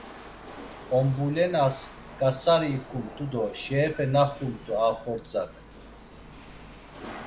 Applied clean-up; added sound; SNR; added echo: none; Rattle / Chatter / Hiss / Engine / Mechanisms; 17 dB; none.